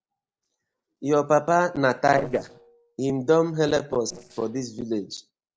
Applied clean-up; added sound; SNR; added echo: neural separator model SepFormer DNS4.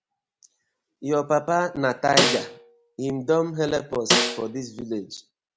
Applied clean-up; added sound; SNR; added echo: none; Snare drum; -1 dB; none.